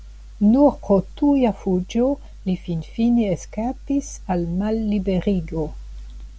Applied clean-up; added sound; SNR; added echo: none; none; none; none.